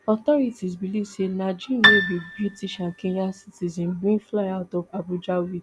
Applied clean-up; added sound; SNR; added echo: none; Piano; -3 dB; none.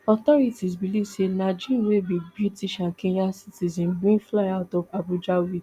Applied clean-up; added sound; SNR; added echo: none; none; none; none.